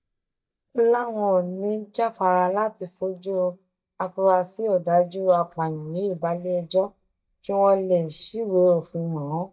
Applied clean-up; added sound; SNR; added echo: neural mask model DeepFilterNet 3.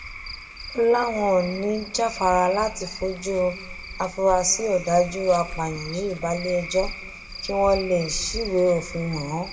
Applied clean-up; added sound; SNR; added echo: none; Cricket / Frog; 12 dB; reverberation time 1.1 s.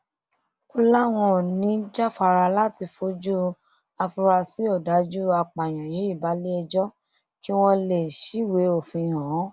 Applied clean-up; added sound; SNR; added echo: none; none; none; none.